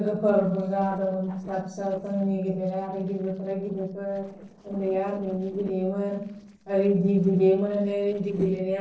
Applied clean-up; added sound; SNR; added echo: neural separator model SepFormer DNS4.